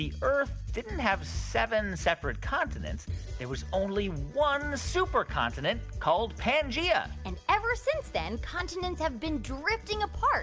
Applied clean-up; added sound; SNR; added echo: none; none; none; none.